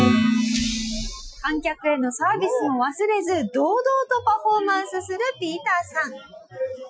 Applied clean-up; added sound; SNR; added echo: classical method Wiener filter.